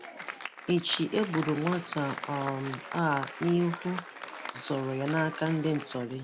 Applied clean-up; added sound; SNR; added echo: none; Applause; 11 dB; none.